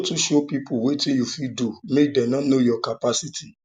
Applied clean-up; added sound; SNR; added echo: none; none; none; none.